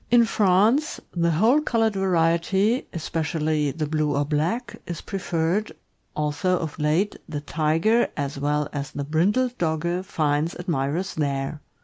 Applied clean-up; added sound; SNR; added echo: none; none; none; none.